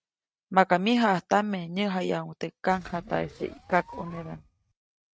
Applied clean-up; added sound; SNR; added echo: neural mask model RNNoise.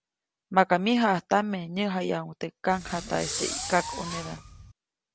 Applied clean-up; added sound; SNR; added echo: none; Fireworks; 8 dB; none.